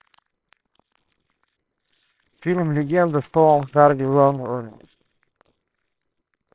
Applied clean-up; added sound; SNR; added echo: neural separator model SepFormer WHAMR!.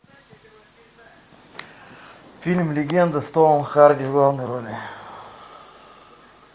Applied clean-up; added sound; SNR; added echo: none; none; none; none.